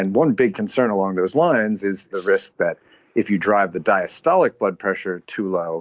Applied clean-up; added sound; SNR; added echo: neural mask model Resemble Enhance denoiser.